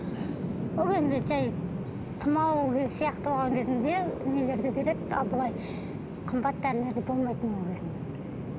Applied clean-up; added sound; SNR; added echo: none; Bird vocalization, bird call, bird song; 5 dB; none.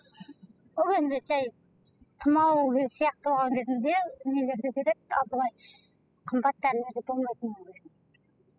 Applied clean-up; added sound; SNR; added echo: classical method spectral subtraction.